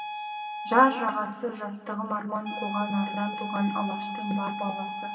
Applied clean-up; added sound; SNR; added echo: none; Wind instrument, woodwind instrument; 7 dB; reverberation time 1.8 s.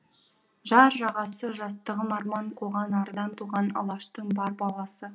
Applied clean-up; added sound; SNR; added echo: none; none; none; none.